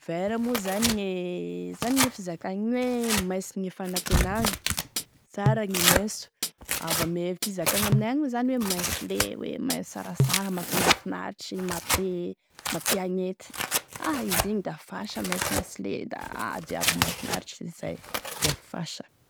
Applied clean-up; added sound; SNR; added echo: none; Tearing + Hi-hat; -1 dB; none.